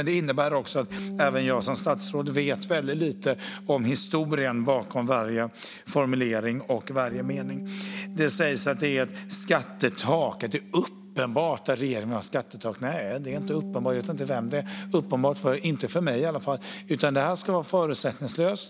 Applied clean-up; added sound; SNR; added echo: none; Bass guitar; 13 dB; none.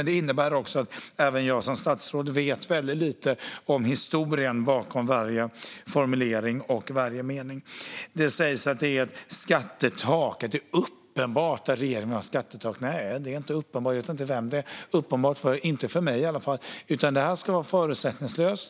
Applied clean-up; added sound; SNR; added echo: none; none; none; none.